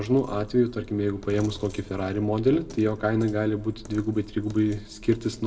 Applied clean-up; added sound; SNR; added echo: none; Coin (dropping); 18 dB; reverberation time 0.8 s.